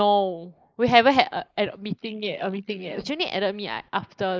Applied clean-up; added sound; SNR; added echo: neural mask model Resemble Enhance denoiser.